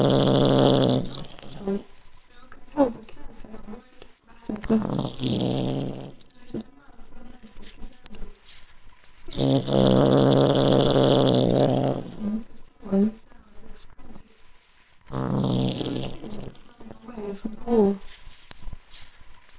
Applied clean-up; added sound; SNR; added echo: neural separator model SepFormer WHAMR!.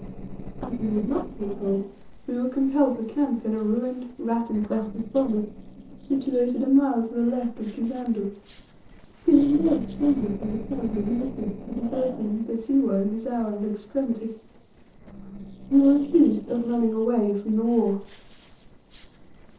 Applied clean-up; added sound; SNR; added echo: neural separator model SepFormer DNS4.